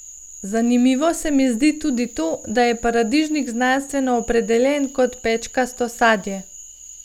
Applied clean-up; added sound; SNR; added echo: none; Frog; 20 dB; none.